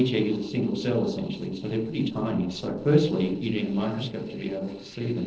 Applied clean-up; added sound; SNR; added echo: neural separator model SepFormer DNS4.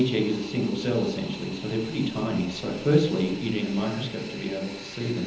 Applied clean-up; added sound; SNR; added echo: none; Fixed-wing aircraft, airplane; 14 dB; reverberation time 0.9 s.